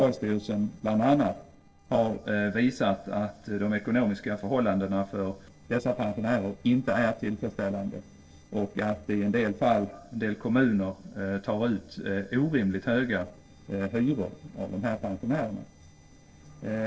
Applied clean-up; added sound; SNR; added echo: neural separator model SepFormer DNS4.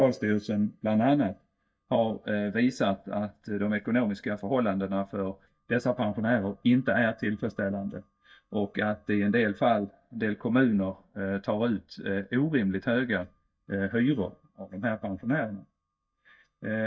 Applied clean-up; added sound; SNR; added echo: neural mask model DeepFilterNet 3.